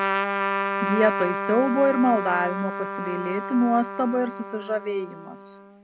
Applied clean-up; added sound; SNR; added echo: none; Trumpet; 4 dB; none.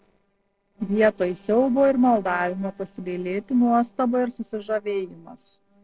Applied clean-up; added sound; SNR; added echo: neural separator model SepFormer DNS4.